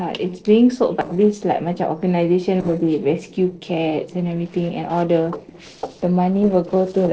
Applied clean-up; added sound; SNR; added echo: neural separator model SepFormer DNS4.